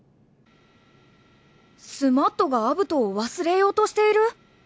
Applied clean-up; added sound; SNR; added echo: none; none; none; none.